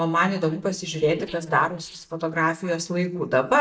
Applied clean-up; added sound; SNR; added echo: neural mask model DeepFilterNet 3.